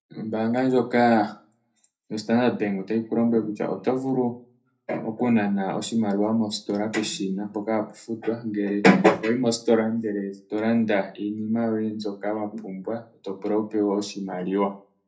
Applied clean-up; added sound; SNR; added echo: none; none; none; reverberation time 0.3 s.